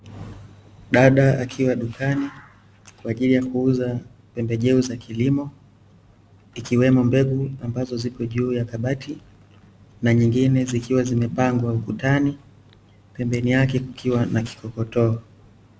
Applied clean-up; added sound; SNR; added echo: none; none; none; none.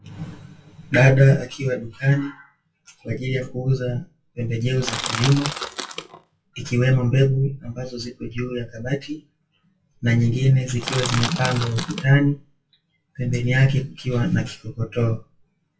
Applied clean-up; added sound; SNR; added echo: classical method WPE with log-MMSE.